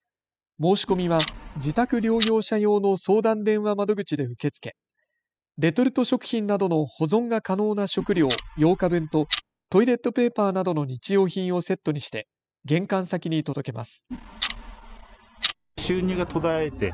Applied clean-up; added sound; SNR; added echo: classical method spectral subtraction.